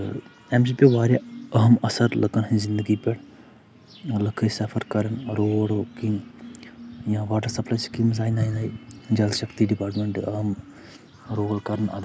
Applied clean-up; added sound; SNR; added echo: none; none; none; none.